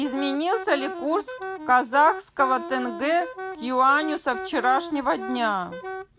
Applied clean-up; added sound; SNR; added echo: none; Wind instrument, woodwind instrument; 11 dB; none.